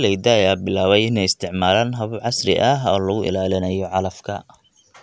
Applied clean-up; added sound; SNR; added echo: none; none; none; none.